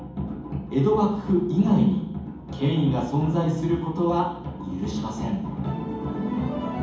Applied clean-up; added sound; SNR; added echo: none; none; none; reverberation time 1.2 s.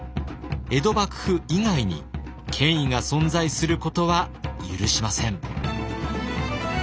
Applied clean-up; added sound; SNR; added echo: none; none; none; none.